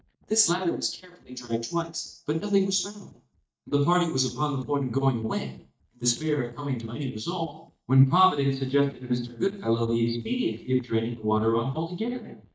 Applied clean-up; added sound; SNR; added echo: neural mask model DeepFilterNet 3.